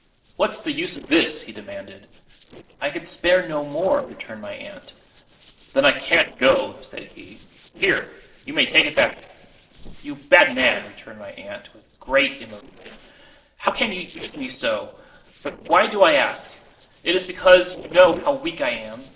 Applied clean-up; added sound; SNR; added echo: neural separator model SepFormer DNS4.